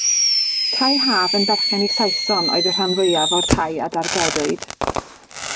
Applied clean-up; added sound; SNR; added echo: none; Fireworks; -1 dB; none.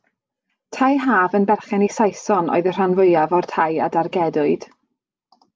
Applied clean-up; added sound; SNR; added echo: none; none; none; none.